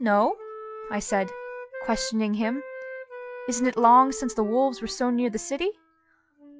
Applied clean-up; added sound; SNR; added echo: classical method log-MMSE.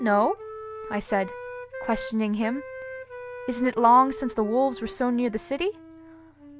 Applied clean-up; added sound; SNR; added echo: none; Wind instrument, woodwind instrument; 13 dB; none.